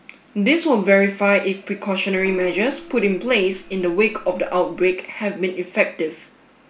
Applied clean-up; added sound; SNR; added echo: none; Gong; 18 dB; none.